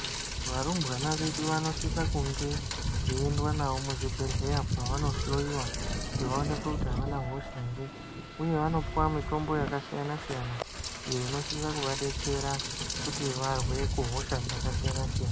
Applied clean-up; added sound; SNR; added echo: none; Rain; 0 dB; none.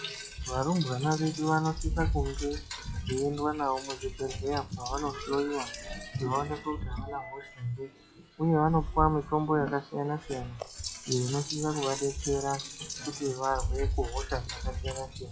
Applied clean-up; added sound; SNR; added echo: classical method log-MMSE.